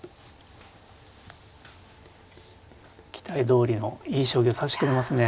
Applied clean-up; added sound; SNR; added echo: none; none; none; none.